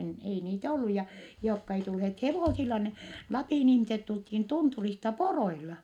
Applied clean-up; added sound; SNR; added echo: none; none; none; none.